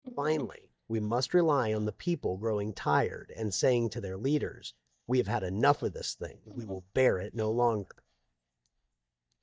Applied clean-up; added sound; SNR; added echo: neural mask model DeepFilterNet 3.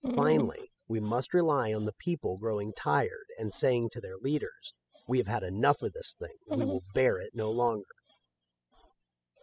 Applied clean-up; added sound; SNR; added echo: classical method spectral subtraction.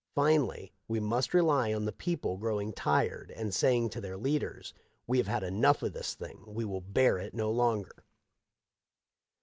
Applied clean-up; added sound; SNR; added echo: none; none; none; none.